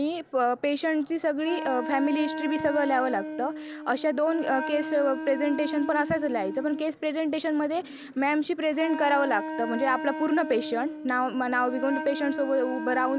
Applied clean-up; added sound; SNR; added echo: none; Wind instrument, woodwind instrument; 9 dB; none.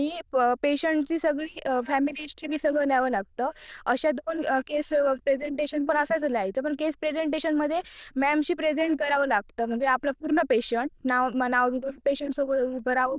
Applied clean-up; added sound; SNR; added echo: neural diffusion model UNIVERSE++.